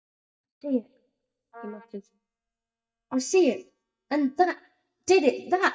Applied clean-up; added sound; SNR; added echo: neural mask model DeepFilterNet 3.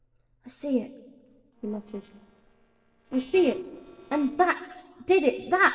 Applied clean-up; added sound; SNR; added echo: neural separator model SepFormer DNS4.